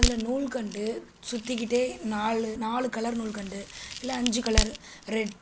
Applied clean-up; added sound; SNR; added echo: none; Crack; 3 dB; none.